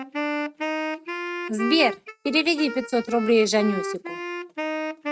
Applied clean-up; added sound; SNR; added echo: neural mask model RNNoise.